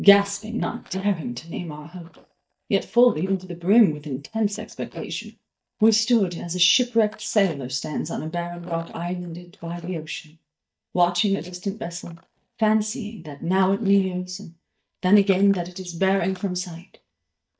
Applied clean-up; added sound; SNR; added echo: neural mask model DeepFilterNet 3.